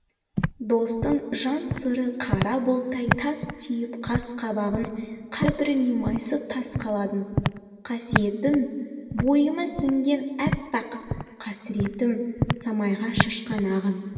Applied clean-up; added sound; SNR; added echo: none; Walk, footsteps; 6 dB; reverberation time 1.9 s.